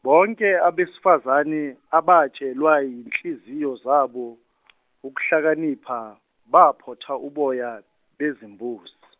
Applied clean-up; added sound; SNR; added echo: none; none; none; none.